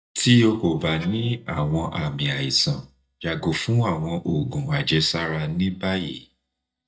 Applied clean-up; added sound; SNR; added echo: neural mask model DeepFilterNet 3.